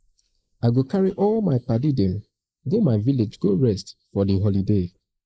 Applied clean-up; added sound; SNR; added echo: neural mask model Resemble Enhance denoiser.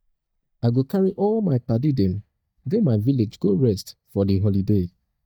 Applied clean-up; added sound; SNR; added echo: neural mask model DeepFilterNet 3.